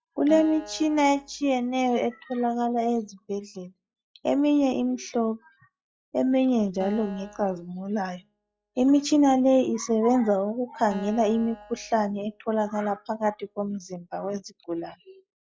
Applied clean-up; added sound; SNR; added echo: classical method log-MMSE.